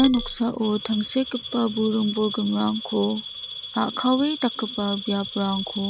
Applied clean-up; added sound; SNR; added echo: none; Coin (dropping) / Glass; 10 dB; none.